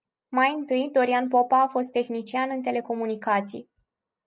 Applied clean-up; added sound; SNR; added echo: none; none; none; none.